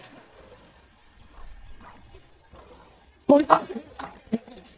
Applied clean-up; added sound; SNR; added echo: neural mask model DeepFilterNet 3.